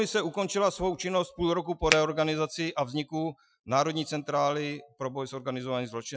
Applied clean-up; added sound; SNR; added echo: classical method Wiener filter.